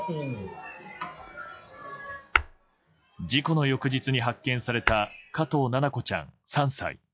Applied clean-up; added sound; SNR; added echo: classical method log-MMSE.